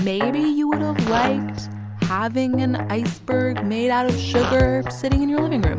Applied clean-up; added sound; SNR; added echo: none; Fart; 13 dB; none.